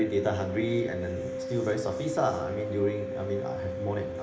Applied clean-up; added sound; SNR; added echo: none; Wind instrument, woodwind instrument; 5 dB; reverberation time 0.7 s.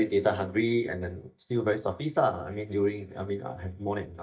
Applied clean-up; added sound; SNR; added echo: neural mask model DeepFilterNet 3.